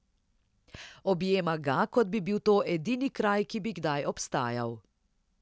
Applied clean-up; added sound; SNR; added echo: none; none; none; none.